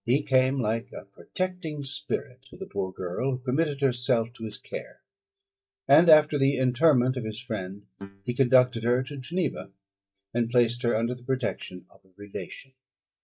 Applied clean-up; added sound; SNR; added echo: neural mask model DeepFilterNet 3.